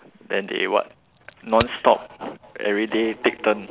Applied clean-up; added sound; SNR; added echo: none; Crack; 13 dB; none.